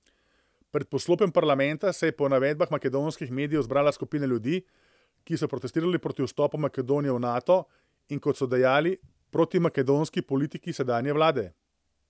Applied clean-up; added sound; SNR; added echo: none; none; none; none.